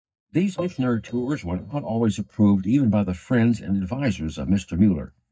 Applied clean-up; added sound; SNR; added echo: neural mask model DeepFilterNet 3.